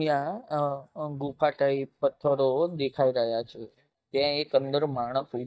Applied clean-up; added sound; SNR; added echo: neural mask model DeepFilterNet 3.